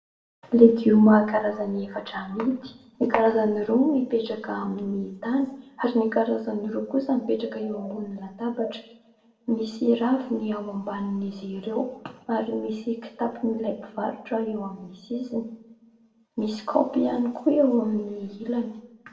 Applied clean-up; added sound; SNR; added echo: none; none; none; reverberation time 0.6 s.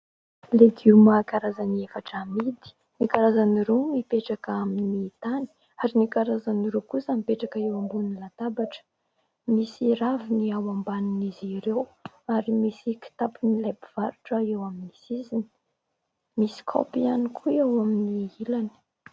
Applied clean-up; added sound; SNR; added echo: none; none; none; none.